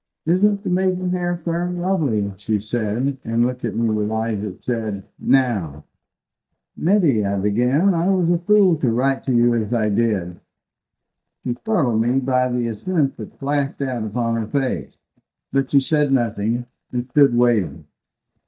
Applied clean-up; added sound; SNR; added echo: neural mask model DeepFilterNet 3.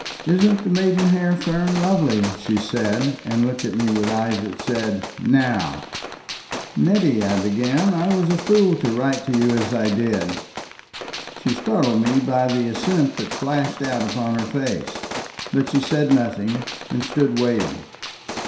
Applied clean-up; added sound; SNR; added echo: none; Gunshot, gunfire; 11 dB; reverberation time 0.7 s.